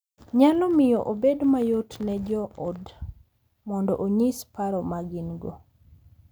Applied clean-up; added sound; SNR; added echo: none; none; none; none.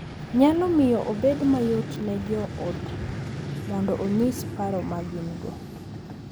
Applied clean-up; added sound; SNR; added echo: none; Vehicle; 8 dB; none.